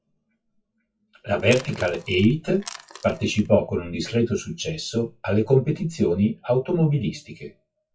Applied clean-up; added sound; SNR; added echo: classical method WPE with log-MMSE.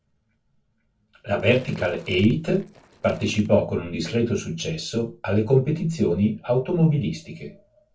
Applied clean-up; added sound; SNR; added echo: neural separator model SepFormer DNS4.